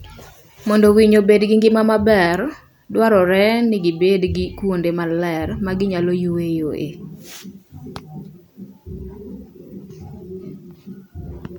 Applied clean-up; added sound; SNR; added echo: none; none; none; none.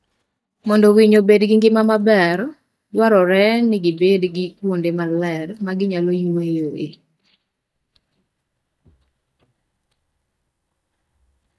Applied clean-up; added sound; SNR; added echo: neural mask model DeepFilterNet 3.